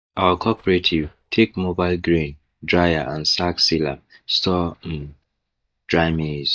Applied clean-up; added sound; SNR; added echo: neural mask model DeepFilterNet 3.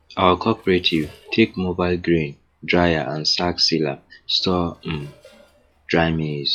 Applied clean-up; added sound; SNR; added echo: classical method log-MMSE.